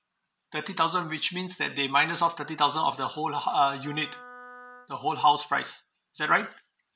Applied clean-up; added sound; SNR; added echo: none; Wind instrument, woodwind instrument; 20 dB; none.